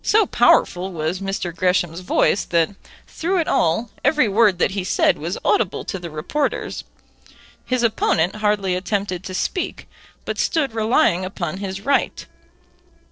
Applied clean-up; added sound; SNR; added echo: neural separator model SepFormer DNS4.